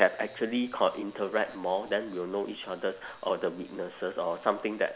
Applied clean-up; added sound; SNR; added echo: none; none; none; none.